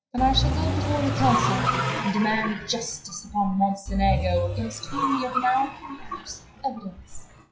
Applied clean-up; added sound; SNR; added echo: classical method WPE with log-MMSE.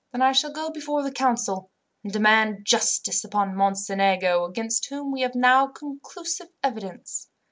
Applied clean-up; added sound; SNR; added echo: none; none; none; none.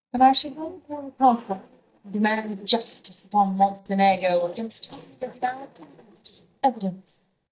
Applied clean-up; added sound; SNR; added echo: neural mask model DeepFilterNet 3.